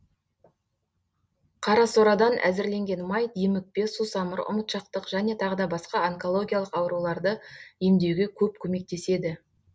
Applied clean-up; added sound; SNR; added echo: none; none; none; none.